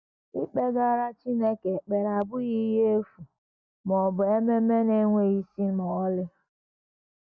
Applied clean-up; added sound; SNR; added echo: none; none; none; none.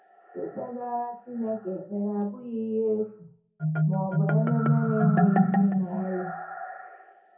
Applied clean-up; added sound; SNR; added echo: none; Marimba, xylophone; -2 dB; reverberation time 0.5 s.